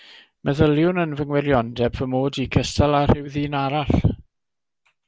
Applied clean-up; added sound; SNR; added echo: none; none; none; none.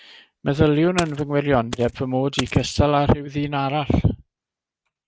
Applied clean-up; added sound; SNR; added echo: neural mask model RNNoise.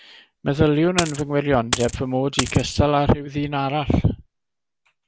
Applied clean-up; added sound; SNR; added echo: none; Coin (dropping); 6 dB; none.